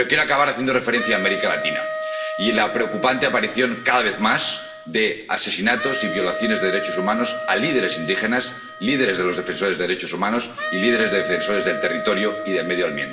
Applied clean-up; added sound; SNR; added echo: none; Wind instrument, woodwind instrument; 8 dB; reverberation time 0.9 s.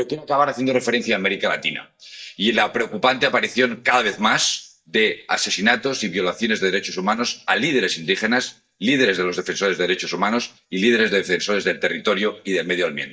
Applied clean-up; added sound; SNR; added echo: neural mask model DeepFilterNet 3.